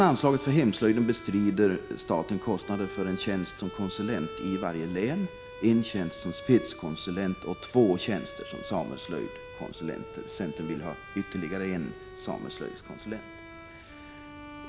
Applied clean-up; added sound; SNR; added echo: none; Bowed string instrument; 14 dB; none.